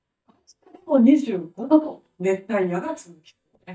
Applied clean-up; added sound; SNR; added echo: neural mask model DeepFilterNet 3.